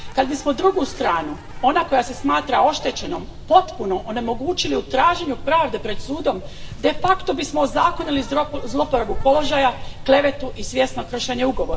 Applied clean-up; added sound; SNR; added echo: none; Insect; 10 dB; reverberation time 1.8 s.